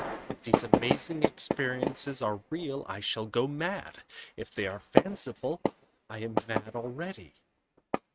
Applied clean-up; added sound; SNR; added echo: neural mask model RNNoise.